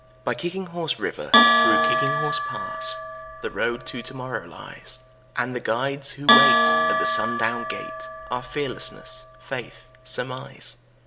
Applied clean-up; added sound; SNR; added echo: none; Bell; -4 dB; none.